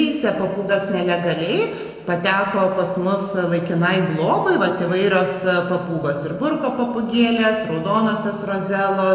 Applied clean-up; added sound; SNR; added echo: none; none; none; reverberation time 1.7 s.